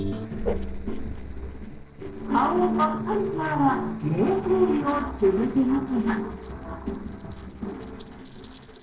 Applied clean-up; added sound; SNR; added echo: neural separator model SepFormer DNS4.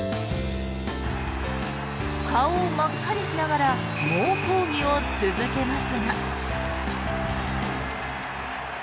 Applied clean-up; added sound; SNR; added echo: none; none; none; none.